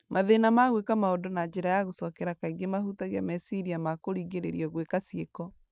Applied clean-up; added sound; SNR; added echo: none; none; none; none.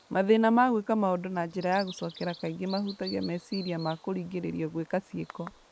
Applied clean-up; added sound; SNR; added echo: none; Bird vocalization, bird call, bird song; 20 dB; none.